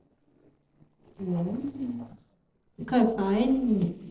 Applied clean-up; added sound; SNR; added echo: neural separator model SepFormer DNS4.